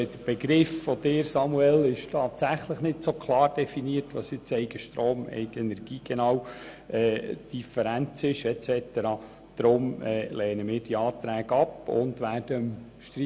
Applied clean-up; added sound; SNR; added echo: none; none; none; none.